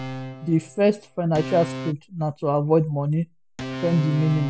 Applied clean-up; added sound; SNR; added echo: none; Organ; 12 dB; none.